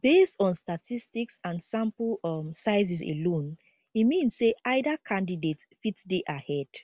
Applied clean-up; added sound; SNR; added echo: none; none; none; none.